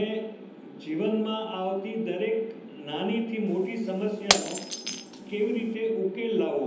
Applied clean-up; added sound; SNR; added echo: none; Shatter; 4 dB; reverberation time 0.9 s.